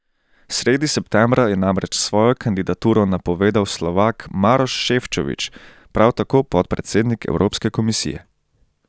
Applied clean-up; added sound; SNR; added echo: none; none; none; none.